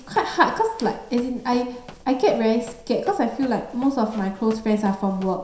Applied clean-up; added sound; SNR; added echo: none; Run; 20 dB; reverberation time 0.7 s.